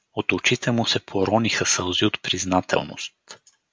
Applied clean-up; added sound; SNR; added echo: none; none; none; none.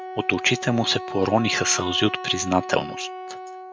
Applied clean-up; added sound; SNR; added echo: none; Wind instrument, woodwind instrument; 10 dB; none.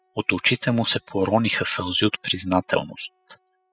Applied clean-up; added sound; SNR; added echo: classical method spectral subtraction.